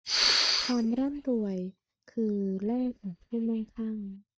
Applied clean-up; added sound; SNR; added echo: neural mask model DeepFilterNet 3.